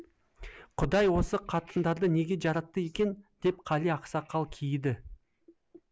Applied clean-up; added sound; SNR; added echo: none; none; none; none.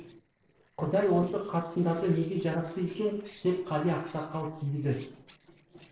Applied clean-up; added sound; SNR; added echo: neural separator model SepFormer DNS4.